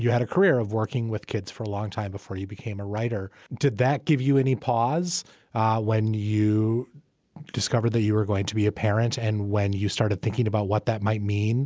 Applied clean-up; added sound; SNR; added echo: none; none; none; none.